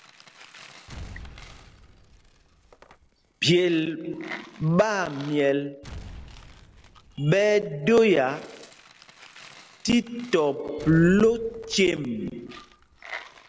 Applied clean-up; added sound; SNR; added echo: none; Coin (dropping) + Explosion; 19 dB; none.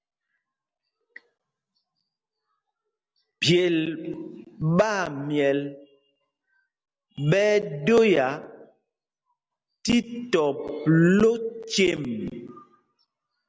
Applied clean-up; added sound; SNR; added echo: none; none; none; none.